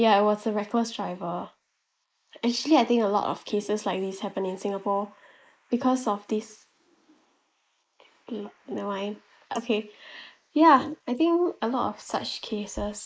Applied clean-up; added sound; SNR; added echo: neural mask model Resemble Enhance denoiser.